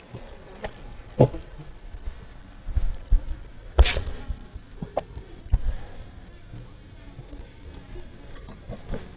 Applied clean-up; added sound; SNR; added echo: neural mask model DeepFilterNet 3.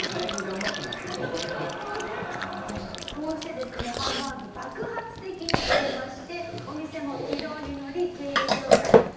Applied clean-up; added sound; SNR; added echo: none; Chewing, mastication; -4 dB; reverberation time 0.9 s.